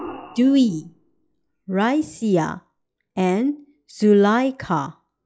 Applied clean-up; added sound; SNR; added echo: classical method log-MMSE.